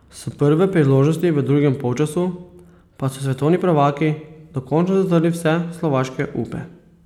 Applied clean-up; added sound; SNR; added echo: none; none; none; none.